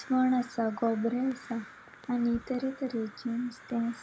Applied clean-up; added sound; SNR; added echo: none; Crow + Bass drum; 19 dB; none.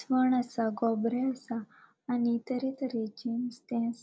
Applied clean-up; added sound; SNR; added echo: none; none; none; none.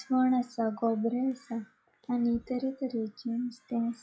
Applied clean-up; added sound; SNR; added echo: classical method log-MMSE.